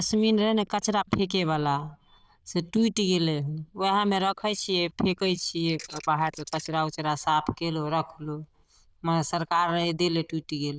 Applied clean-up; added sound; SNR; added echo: neural diffusion model UNIVERSE++.